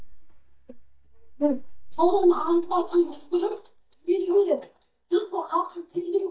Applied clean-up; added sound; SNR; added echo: neural mask model DeepFilterNet 3.